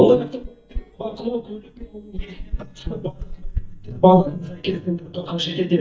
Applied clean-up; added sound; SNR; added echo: neural mask model DeepFilterNet 3.